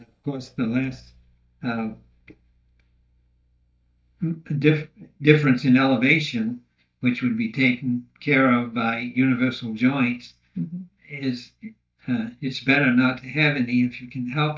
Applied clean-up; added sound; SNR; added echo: neural mask model DeepFilterNet 3.